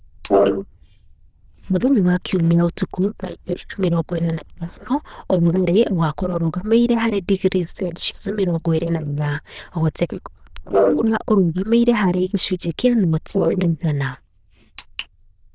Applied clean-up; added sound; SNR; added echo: neural diffusion model UNIVERSE++.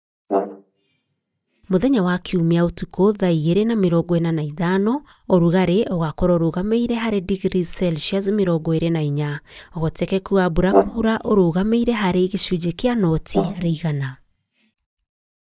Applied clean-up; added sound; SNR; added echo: neural mask model DeepFilterNet 3.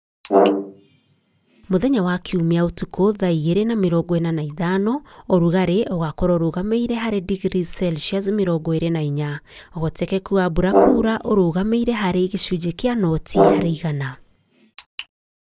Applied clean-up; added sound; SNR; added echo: none; Brass instrument; 0 dB; none.